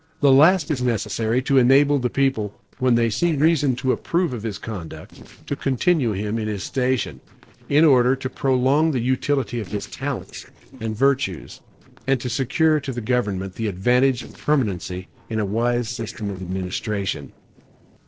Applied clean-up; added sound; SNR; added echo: neural separator model SepFormer DNS4.